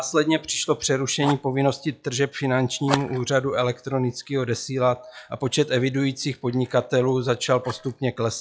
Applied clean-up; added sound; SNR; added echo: classical method log-MMSE.